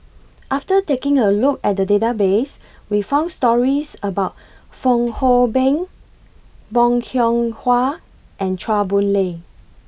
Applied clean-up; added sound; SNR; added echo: none; none; none; none.